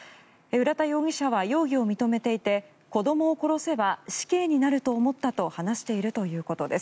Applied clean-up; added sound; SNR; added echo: none; none; none; none.